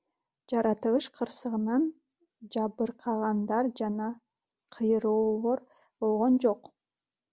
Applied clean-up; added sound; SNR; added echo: none; none; none; none.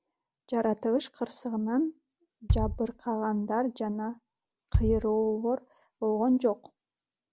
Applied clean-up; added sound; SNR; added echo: none; Bass drum; 4 dB; none.